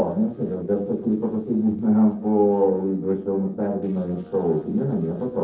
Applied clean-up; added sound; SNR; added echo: neural separator model SepFormer DNS4.